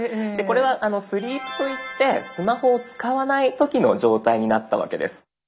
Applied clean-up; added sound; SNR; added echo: none; none; none; none.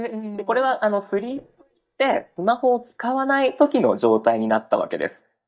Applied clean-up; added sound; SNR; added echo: neural mask model DeepFilterNet 3.